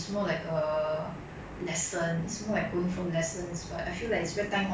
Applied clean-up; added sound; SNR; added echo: none; none; none; none.